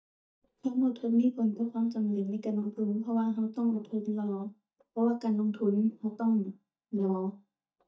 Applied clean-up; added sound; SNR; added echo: neural mask model DeepFilterNet 3.